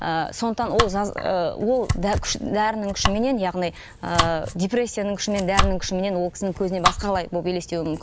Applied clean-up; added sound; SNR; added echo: none; Domestic sounds, home sounds; 4 dB; none.